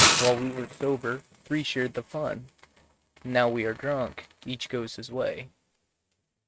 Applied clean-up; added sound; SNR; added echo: neural mask model RNNoise.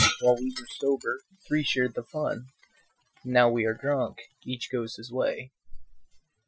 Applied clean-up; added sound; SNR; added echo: classical method Wiener filter.